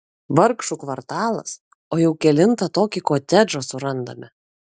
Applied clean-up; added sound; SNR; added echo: none; none; none; none.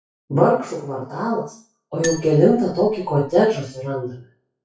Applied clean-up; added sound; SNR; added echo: classical method WPE with log-MMSE.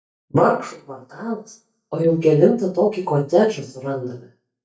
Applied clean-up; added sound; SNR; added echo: neural mask model DeepFilterNet 3.